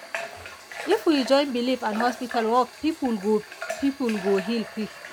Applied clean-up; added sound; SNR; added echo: none; Water tap, faucet / Water; 11 dB; none.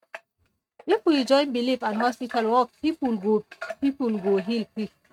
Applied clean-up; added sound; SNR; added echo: neural mask model RNNoise.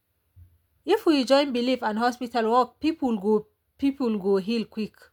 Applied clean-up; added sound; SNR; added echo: none; none; none; none.